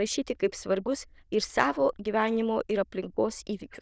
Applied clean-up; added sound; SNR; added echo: neural diffusion model UNIVERSE++.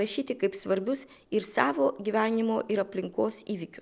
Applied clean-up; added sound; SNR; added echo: none; none; none; none.